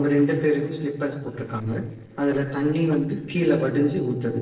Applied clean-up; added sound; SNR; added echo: neural separator model SepFormer DNS4.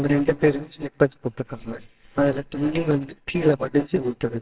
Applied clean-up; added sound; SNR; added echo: neural separator model SepFormer WHAMR!.